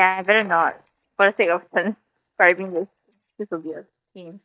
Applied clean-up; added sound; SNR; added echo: neural mask model DeepFilterNet 3.